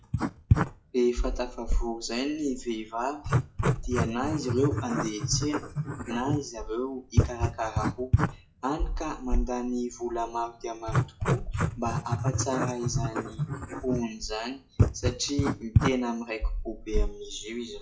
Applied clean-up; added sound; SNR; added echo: classical method WPE with log-MMSE.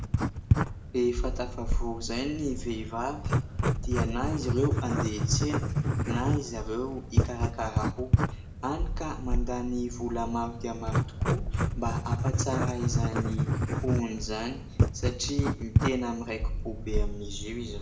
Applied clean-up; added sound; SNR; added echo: none; Writing; -5 dB; reverberation time 0.6 s.